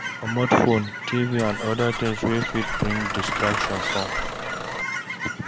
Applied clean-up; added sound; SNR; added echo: none; Chirp, tweet / Fowl + Engine starting / Bus; 4 dB; none.